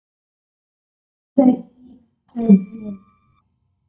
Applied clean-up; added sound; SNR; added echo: neural mask model DeepFilterNet 3.